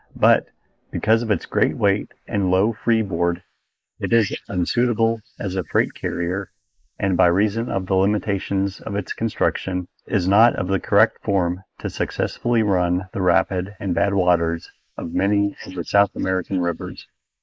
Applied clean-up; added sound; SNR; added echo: neural mask model Resemble Enhance denoiser.